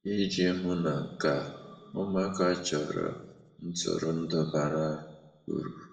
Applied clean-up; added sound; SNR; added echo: none; none; none; reverberation time 0.7 s.